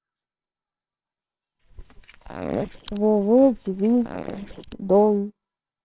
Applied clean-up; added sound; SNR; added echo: neural separator model SepFormer WHAMR!.